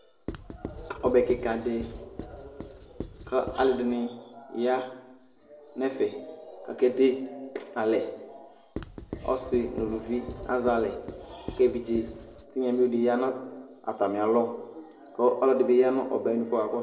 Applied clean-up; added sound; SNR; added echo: none; Writing; 13 dB; reverberation time 0.6 s.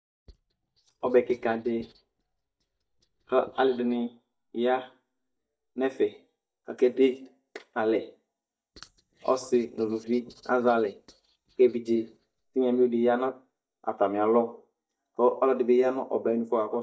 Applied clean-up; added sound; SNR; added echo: neural mask model DeepFilterNet 3.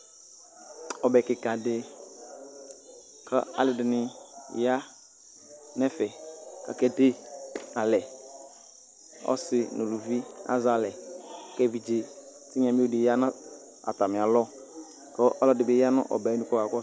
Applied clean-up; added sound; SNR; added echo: none; none; none; none.